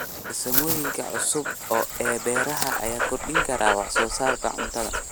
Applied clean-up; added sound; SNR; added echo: none; Dog; 0 dB; none.